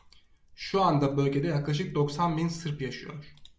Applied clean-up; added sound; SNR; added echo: none; none; none; none.